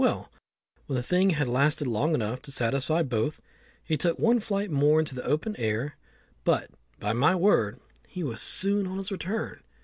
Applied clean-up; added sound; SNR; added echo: none; none; none; none.